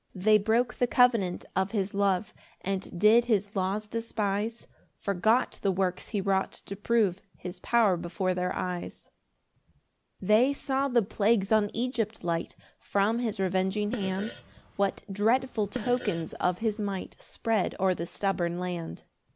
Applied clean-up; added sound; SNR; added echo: none; Fart; 12 dB; none.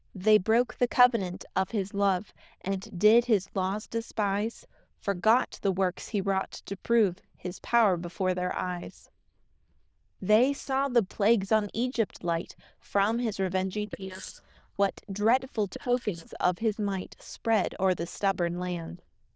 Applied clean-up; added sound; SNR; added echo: neural diffusion model UNIVERSE++.